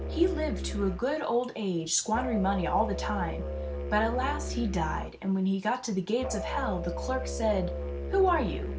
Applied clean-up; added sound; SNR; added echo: none; Musical instrument; 5 dB; none.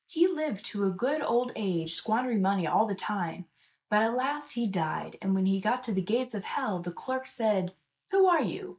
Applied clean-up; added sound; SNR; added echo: neural mask model Resemble Enhance denoiser.